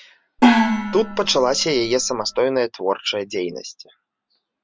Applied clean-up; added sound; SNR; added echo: none; Gong; -2 dB; none.